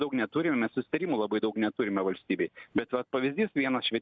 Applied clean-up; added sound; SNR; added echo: none; none; none; none.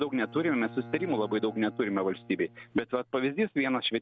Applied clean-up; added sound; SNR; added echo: none; Bowed string instrument; 19 dB; none.